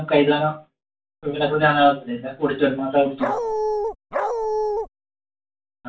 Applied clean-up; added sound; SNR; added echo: none; Dog; 0 dB; reverberation time 0.2 s.